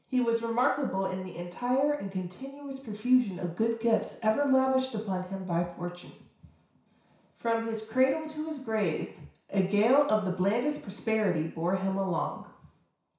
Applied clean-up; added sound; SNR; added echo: none; none; none; reverberation time 0.6 s.